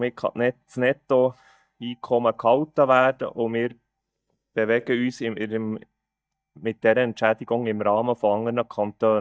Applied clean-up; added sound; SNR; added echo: neural mask model DeepFilterNet 3.